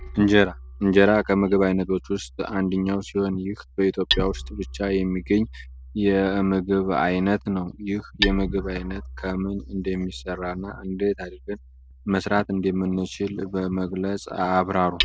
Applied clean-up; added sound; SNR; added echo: none; Hammer; 12 dB; none.